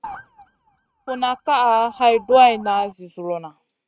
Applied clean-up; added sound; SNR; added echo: neural mask model RNNoise.